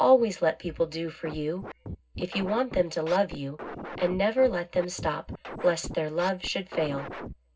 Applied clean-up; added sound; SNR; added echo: none; Scratching (performance technique); 12 dB; reverberation time 0.4 s.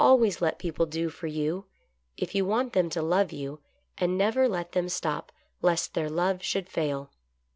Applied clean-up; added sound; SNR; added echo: none; none; none; none.